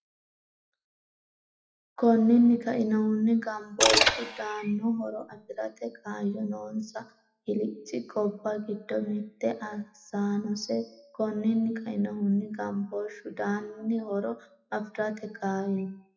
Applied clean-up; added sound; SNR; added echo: classical method WPE with log-MMSE.